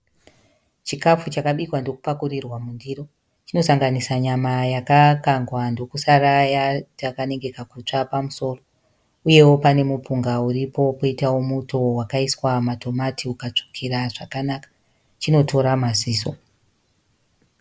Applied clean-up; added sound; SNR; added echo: none; none; none; none.